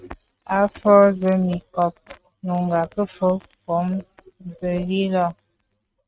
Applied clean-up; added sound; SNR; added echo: neural mask model RNNoise.